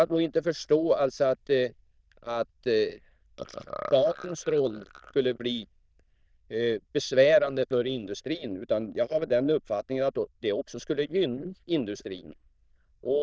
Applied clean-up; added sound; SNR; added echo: neural diffusion model UNIVERSE++.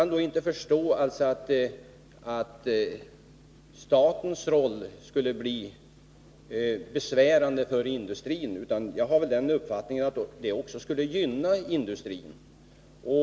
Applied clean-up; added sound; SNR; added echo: none; none; none; none.